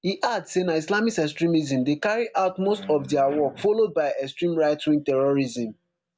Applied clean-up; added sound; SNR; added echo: none; none; none; none.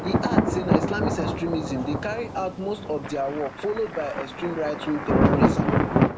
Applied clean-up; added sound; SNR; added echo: none; Thunder; -4 dB; none.